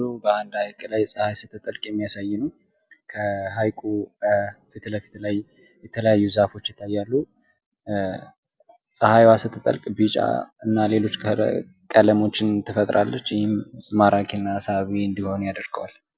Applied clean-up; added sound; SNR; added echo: none; none; none; none.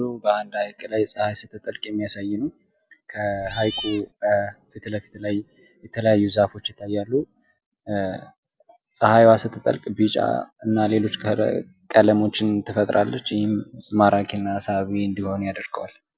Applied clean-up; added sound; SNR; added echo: none; Cat; 12 dB; none.